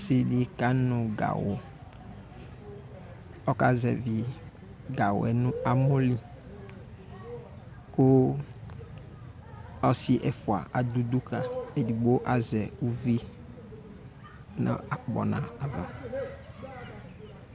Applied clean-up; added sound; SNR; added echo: none; none; none; none.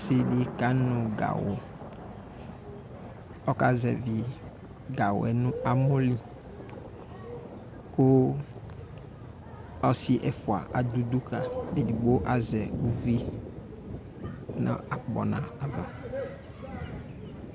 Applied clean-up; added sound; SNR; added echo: none; Thunder; 11 dB; none.